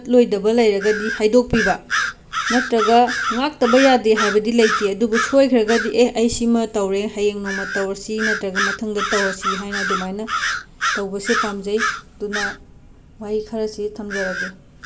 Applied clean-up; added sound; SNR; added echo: none; Bird vocalization, bird call, bird song; 6 dB; reverberation time 0.4 s.